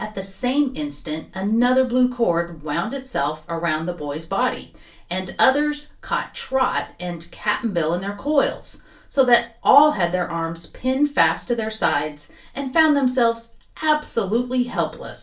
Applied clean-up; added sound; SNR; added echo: none; none; none; reverberation time 0.3 s.